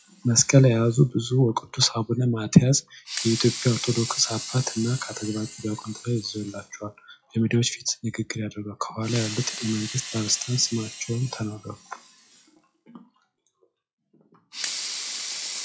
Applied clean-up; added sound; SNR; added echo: classical method WPE with log-MMSE.